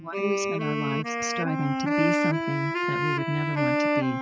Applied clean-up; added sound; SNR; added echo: classical method spectral subtraction.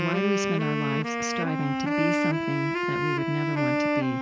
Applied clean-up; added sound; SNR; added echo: none; Wind instrument, woodwind instrument; -3 dB; none.